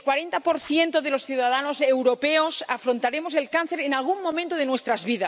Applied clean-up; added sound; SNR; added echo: none; none; none; none.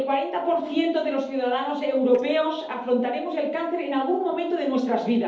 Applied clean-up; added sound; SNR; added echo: neural separator model SepFormer DNS4.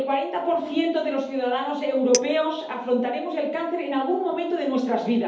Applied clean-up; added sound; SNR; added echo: none; Chink, clink; 13 dB; reverberation time 2.2 s.